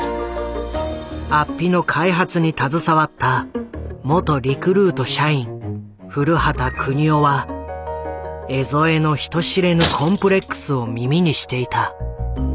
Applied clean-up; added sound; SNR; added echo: none; Shatter; 10 dB; none.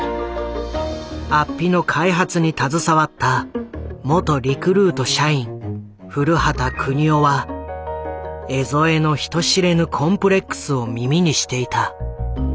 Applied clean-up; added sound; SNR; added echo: none; none; none; none.